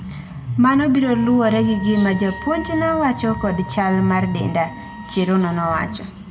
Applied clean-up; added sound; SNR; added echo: none; Wind instrument, woodwind instrument; 17 dB; reverberation time 0.8 s.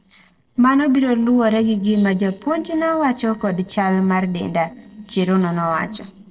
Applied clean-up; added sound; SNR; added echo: neural separator model SepFormer DNS4.